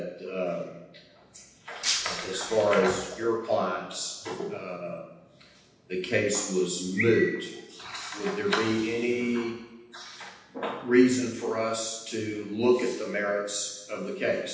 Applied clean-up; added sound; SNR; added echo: none; Shatter; 4 dB; reverberation time 0.9 s.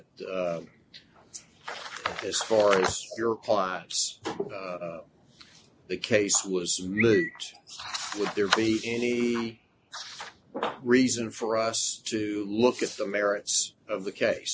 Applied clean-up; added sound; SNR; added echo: none; none; none; none.